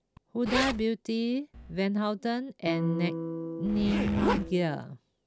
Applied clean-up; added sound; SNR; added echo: none; Electric guitar + Zipper (clothing); 5 dB; none.